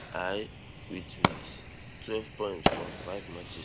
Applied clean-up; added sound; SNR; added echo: none; Fire; -5 dB; none.